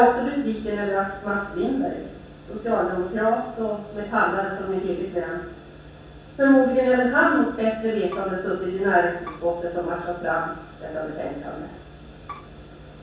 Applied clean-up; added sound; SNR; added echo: none; Bowed string instrument; 17 dB; reverberation time 0.7 s.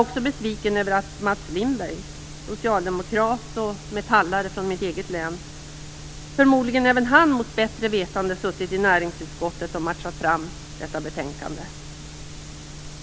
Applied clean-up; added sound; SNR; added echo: none; none; none; none.